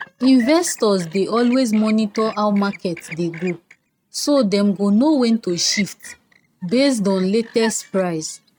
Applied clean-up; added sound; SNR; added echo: neural mask model RNNoise.